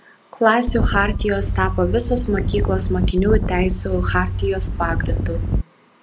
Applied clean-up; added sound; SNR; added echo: none; Wind; 0 dB; none.